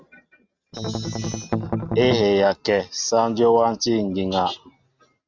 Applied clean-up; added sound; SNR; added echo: neural mask model RNNoise.